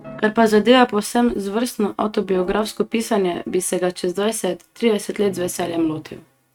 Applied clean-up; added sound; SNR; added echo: neural mask model RNNoise.